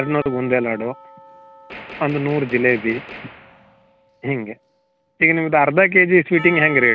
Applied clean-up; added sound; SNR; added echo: none; Gunshot, gunfire + Percussion; 18 dB; none.